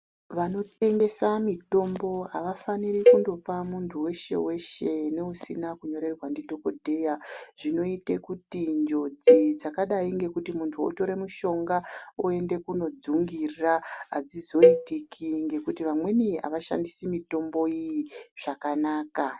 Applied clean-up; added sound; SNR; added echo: none; Cowbell; -4 dB; none.